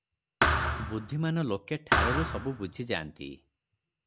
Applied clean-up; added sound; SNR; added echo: none; Thump, thud; -4 dB; none.